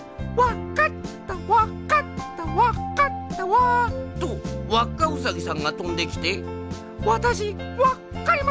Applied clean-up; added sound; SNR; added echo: none; none; none; none.